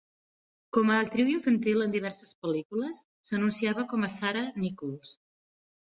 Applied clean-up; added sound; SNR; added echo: none; none; none; none.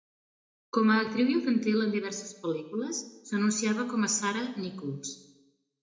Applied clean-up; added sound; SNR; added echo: none; none; none; reverberation time 0.7 s.